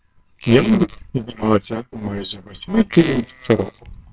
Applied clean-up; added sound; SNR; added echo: neural separator model SepFormer WHAMR!.